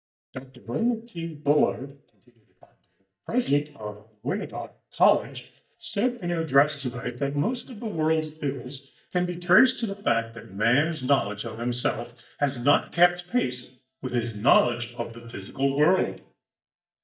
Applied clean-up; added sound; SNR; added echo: neural mask model DeepFilterNet 3.